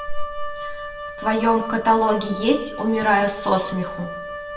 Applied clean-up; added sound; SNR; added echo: none; Wind instrument, woodwind instrument; 11 dB; reverberation time 0.7 s.